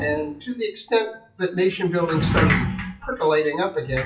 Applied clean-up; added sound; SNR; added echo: classical method WPE with log-MMSE.